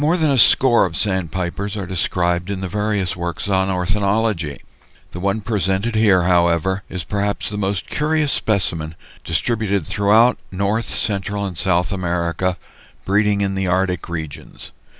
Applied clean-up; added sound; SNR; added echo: none; none; none; none.